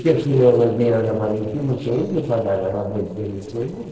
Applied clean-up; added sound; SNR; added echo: neural separator model SepFormer DNS4.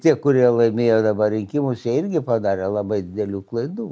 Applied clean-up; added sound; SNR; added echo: none; none; none; none.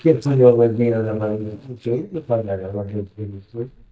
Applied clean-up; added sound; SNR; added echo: neural mask model DeepFilterNet 3.